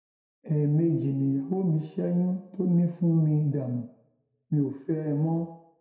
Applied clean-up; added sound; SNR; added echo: none; none; none; reverberation time 0.5 s.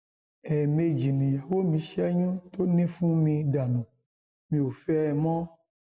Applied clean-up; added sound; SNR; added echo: none; none; none; none.